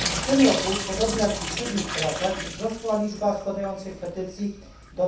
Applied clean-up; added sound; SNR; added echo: none; Drip / Sink (filling or washing); 6 dB; reverberation time 0.7 s.